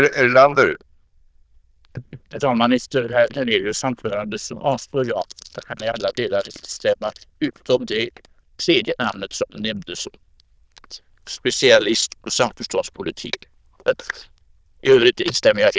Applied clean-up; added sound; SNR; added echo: neural diffusion model UNIVERSE++.